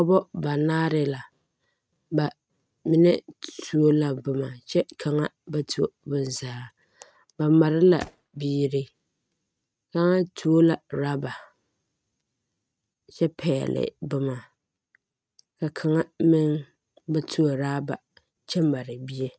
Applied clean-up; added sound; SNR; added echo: neural mask model RNNoise.